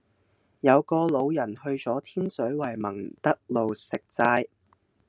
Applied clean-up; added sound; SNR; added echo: none; none; none; none.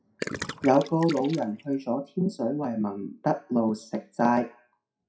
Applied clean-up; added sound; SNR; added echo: classical method WPE with log-MMSE.